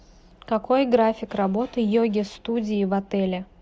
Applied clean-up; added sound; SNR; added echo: none; none; none; none.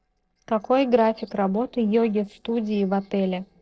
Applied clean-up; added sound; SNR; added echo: neural separator model SepFormer DNS4.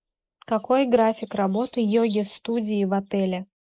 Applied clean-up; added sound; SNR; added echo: neural mask model Resemble Enhance denoiser.